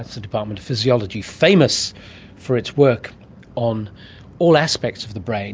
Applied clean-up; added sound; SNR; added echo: none; none; none; none.